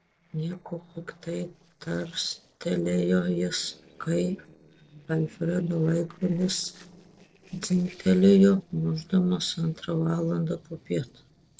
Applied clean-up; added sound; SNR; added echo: neural separator model SepFormer DNS4.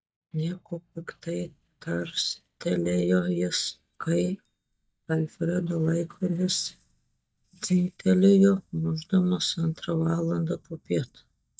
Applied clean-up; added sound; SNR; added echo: neural mask model DeepFilterNet 3.